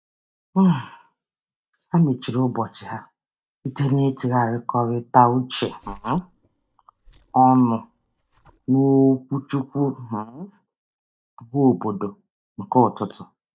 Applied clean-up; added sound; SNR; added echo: neural mask model DeepFilterNet 3.